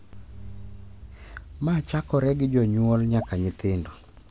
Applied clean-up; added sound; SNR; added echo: none; Raindrop / Drip; 17 dB; none.